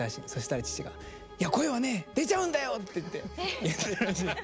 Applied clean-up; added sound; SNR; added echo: none; Bowed string instrument; 18 dB; none.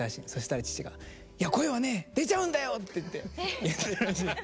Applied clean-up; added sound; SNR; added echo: none; none; none; none.